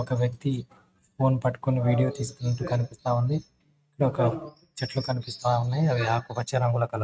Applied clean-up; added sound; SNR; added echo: neural mask model RNNoise.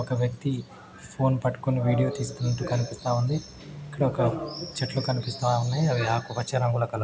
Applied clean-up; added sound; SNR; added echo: none; Guitar; 20 dB; none.